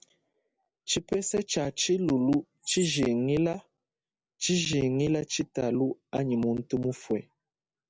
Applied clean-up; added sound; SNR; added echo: none; Chirp, tweet; 15 dB; none.